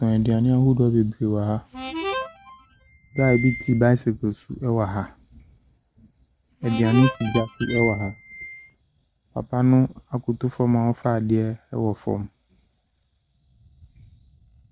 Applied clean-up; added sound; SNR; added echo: neural mask model RNNoise.